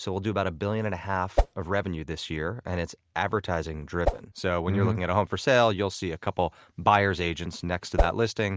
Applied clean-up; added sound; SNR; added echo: neural mask model RNNoise.